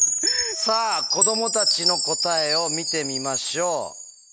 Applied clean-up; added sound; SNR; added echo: none; Chime; -3 dB; none.